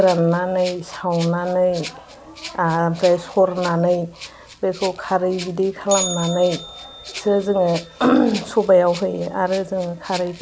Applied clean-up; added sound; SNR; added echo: none; Bell + Rattle (instrument); 15 dB; none.